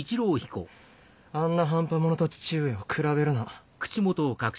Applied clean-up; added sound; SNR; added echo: none; none; none; none.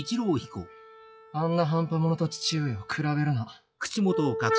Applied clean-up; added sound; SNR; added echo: classical method log-MMSE.